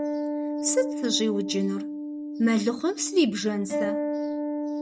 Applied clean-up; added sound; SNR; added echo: neural mask model RNNoise.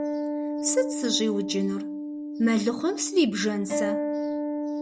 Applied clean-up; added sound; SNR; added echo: none; Acoustic guitar; 3 dB; none.